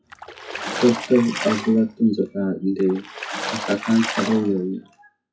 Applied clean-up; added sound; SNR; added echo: classical method WPE with log-MMSE.